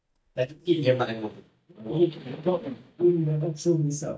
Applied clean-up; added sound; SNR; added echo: neural mask model DeepFilterNet 3.